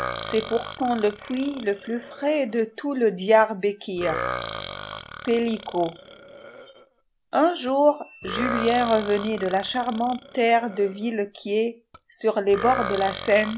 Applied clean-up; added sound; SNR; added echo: none; Burping, eructation; 11 dB; none.